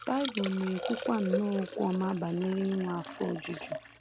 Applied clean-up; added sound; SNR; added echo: none; Liquid; 8 dB; none.